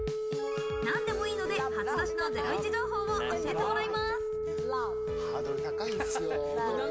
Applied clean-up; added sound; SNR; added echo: none; Telephone; -2 dB; none.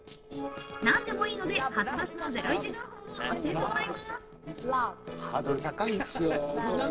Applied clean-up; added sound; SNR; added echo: neural separator model SepFormer DNS4.